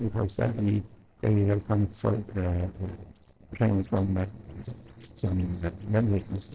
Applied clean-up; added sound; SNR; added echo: neural separator model SepFormer DNS4.